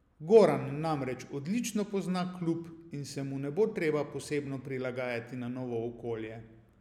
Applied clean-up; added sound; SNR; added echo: none; none; none; none.